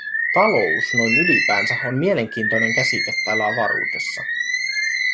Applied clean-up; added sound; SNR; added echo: none; Bird; -2 dB; none.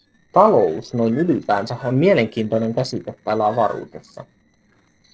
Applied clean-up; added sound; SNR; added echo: neural separator model SepFormer DNS4.